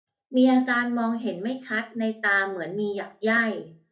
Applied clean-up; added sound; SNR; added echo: none; none; none; reverberation time 0.3 s.